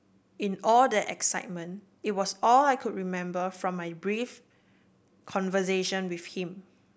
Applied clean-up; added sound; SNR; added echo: none; none; none; none.